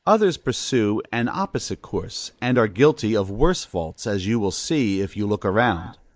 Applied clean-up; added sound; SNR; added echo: neural mask model Resemble Enhance denoiser.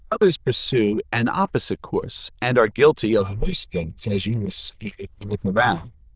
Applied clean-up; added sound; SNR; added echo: neural diffusion model UNIVERSE++.